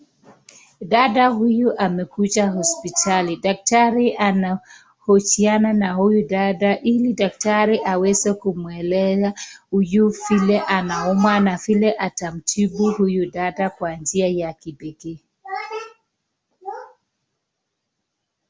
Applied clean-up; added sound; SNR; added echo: none; none; none; none.